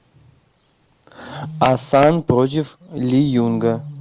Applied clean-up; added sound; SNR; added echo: none; Wild animals; 18 dB; none.